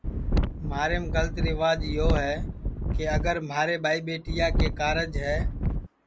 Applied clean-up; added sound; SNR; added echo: none; Wind; -2 dB; none.